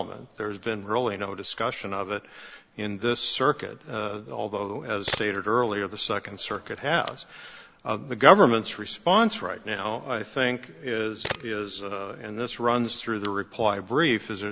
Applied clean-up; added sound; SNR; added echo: none; Camera; 13 dB; none.